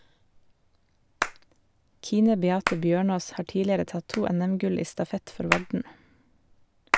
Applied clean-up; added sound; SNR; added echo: none; Hands; 7 dB; none.